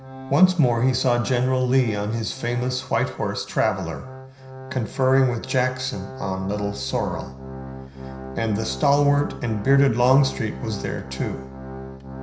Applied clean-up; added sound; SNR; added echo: none; Organ; 13 dB; reverberation time 0.5 s.